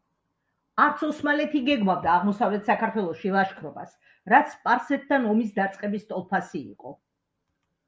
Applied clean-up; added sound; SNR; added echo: none; none; none; none.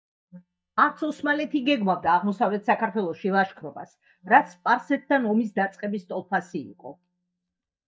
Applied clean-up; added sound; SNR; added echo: neural mask model DeepFilterNet 3.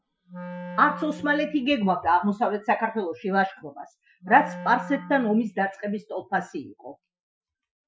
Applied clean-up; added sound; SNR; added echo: classical method Wiener filter.